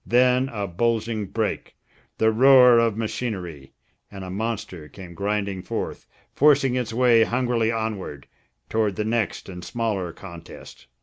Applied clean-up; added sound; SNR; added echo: none; none; none; none.